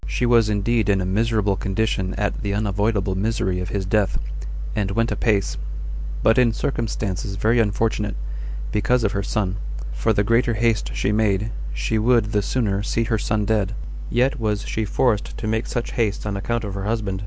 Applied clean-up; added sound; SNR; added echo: none; none; none; none.